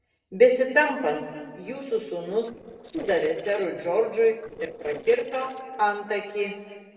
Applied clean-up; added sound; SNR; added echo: neural separator model SepFormer DNS4.